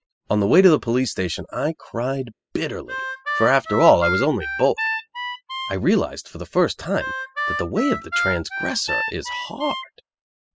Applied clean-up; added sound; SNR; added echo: classical method spectral subtraction.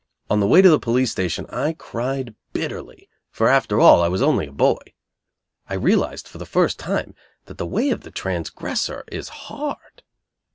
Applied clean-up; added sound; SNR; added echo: none; none; none; none.